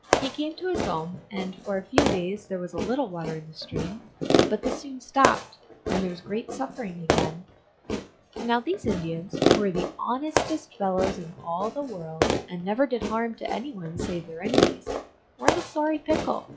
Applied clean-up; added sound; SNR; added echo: classical method log-MMSE.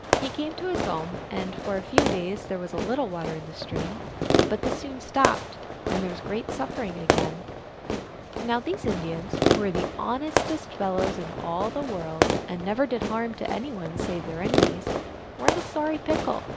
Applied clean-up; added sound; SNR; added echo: none; Fireworks; -2 dB; none.